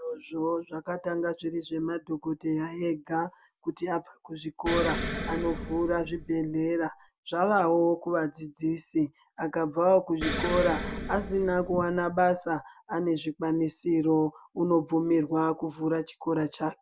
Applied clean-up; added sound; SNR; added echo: none; Explosion; 7 dB; none.